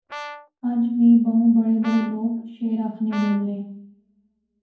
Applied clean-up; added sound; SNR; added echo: none; Brass instrument; 17 dB; reverberation time 0.9 s.